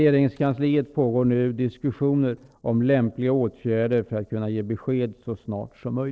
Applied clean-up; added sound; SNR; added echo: neural separator model SepFormer DNS4.